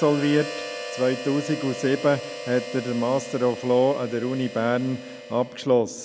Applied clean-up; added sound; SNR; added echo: none; Harmonica; 11 dB; none.